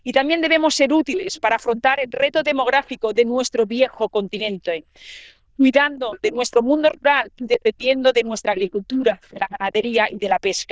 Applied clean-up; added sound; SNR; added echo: neural diffusion model UNIVERSE++.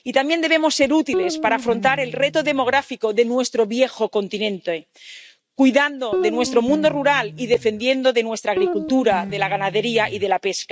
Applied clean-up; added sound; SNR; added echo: neural mask model RNNoise.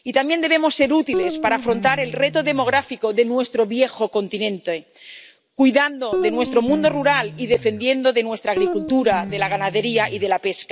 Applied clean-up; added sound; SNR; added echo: none; Guitar; 8 dB; none.